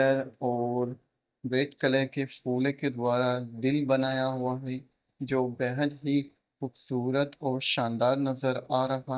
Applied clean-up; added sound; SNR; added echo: neural mask model DeepFilterNet 3.